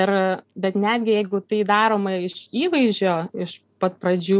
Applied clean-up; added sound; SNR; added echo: none; none; none; none.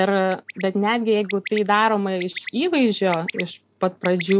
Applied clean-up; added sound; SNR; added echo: none; Bird; 16 dB; none.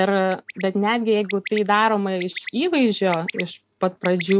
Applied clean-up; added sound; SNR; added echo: neural mask model RNNoise.